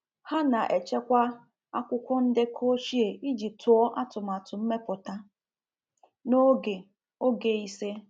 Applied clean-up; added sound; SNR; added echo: none; none; none; none.